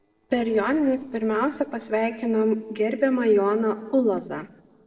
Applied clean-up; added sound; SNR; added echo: neural separator model SepFormer DNS4.